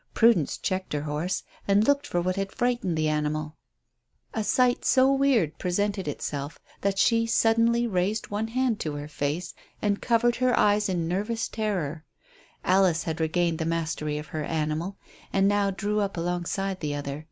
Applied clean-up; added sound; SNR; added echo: none; none; none; none.